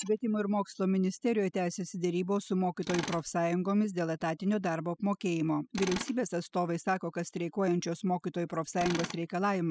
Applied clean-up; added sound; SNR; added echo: classical method spectral subtraction.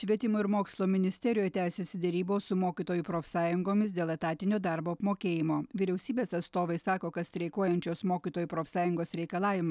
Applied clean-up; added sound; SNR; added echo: none; none; none; none.